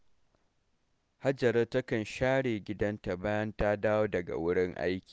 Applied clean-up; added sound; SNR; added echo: none; none; none; none.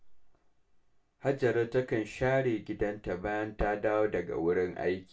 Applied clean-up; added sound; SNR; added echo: none; none; none; reverberation time 0.2 s.